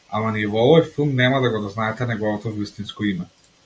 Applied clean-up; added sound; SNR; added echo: none; none; none; none.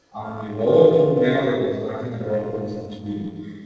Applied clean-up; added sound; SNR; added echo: neural separator model SepFormer DNS4.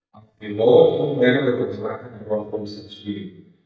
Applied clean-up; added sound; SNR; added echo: neural mask model DeepFilterNet 3.